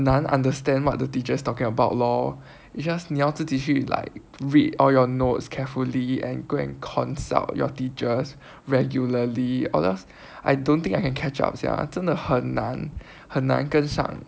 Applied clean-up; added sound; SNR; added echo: none; none; none; none.